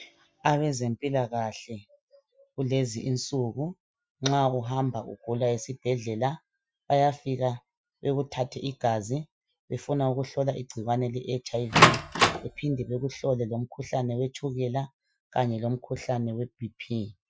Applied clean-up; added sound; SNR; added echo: classical method Wiener filter.